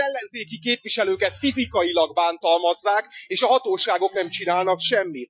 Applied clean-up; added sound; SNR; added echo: classical method Wiener filter.